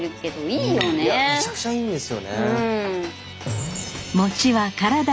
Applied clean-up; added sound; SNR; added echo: none; none; none; none.